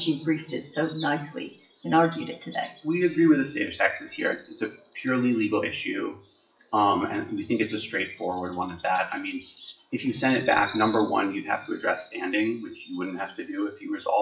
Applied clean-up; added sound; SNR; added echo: classical method WPE with log-MMSE.